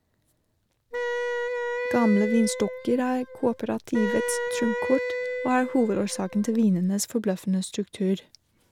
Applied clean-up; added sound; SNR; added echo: none; Wind instrument, woodwind instrument; 5 dB; none.